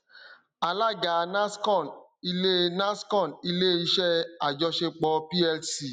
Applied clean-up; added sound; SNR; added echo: none; none; none; none.